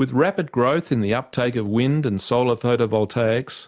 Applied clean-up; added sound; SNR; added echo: none; none; none; none.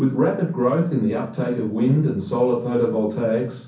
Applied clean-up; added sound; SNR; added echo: none; none; none; reverberation time 0.6 s.